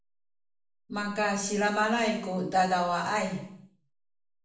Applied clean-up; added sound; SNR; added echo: none; none; none; reverberation time 0.6 s.